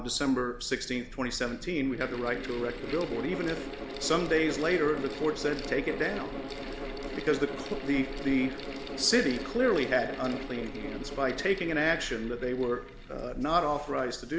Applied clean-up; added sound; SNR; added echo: none; Mechanical fan; 10 dB; none.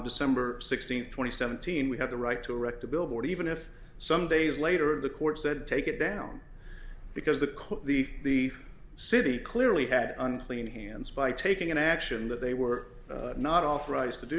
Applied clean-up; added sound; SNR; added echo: none; none; none; none.